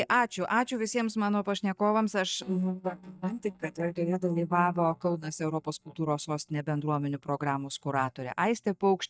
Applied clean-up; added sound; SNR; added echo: neural mask model DeepFilterNet 3.